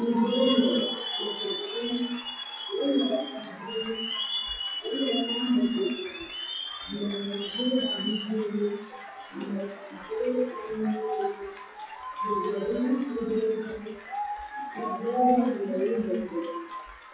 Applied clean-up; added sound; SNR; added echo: classical method WPE with log-MMSE.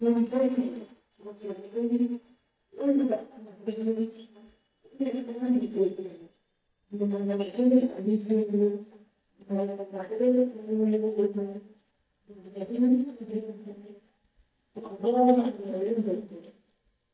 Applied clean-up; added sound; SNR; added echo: neural mask model DeepFilterNet 3.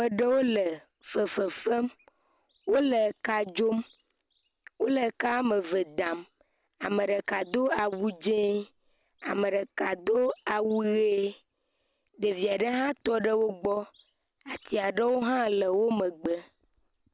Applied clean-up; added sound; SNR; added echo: none; none; none; none.